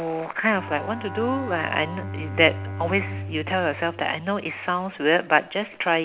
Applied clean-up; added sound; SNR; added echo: none; Bowed string instrument; 11 dB; none.